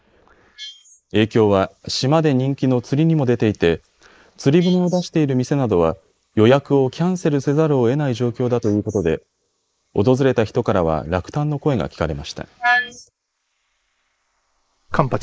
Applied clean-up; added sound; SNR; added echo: neural mask model Resemble Enhance denoiser.